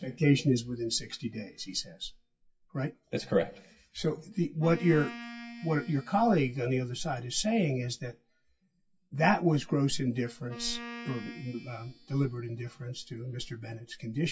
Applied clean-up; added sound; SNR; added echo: classical method WPE with log-MMSE.